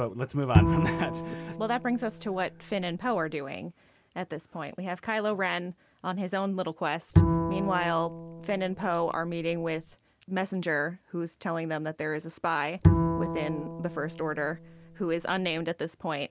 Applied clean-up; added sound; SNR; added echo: none; Bowed string instrument; -2 dB; none.